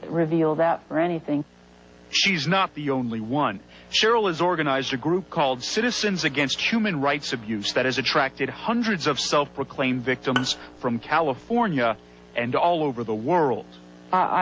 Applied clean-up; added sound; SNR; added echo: none; Bowed string instrument; 12 dB; none.